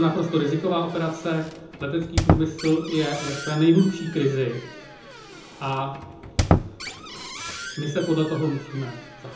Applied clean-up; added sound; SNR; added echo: none; Squeak; 5 dB; reverberation time 0.5 s.